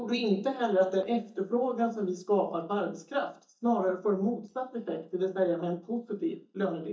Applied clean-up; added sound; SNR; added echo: neural mask model DeepFilterNet 3.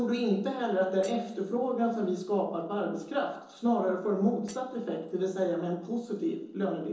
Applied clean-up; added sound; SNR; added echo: neural separator model SepFormer DNS4.